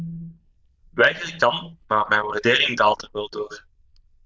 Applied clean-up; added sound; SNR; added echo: neural diffusion model UNIVERSE++.